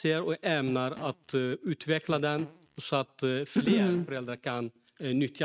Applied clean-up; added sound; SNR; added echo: neural mask model RNNoise.